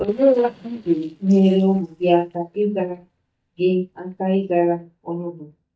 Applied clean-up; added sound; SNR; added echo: neural mask model DeepFilterNet 3.